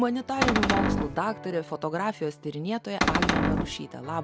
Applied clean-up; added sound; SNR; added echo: none; Cupboard open or close; -4 dB; none.